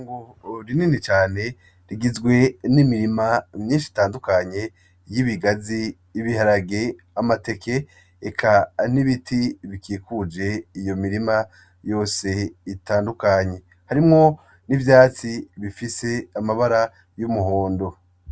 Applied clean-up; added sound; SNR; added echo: none; none; none; none.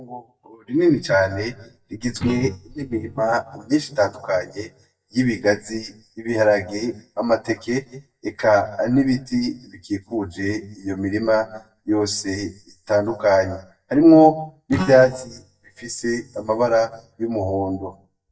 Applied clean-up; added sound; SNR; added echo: neural mask model DeepFilterNet 3.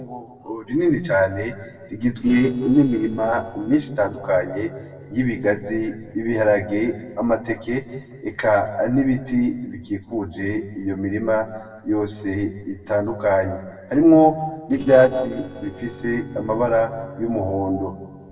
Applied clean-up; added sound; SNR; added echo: neural separator model SepFormer DNS4.